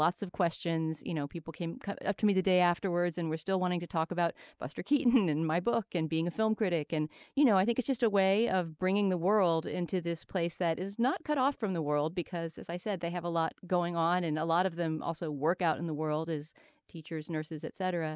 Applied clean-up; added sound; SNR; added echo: none; none; none; none.